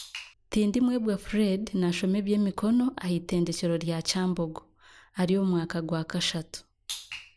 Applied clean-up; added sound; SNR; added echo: none; none; none; none.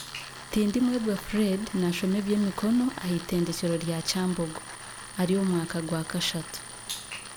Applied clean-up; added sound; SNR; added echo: none; Tools; 14 dB; none.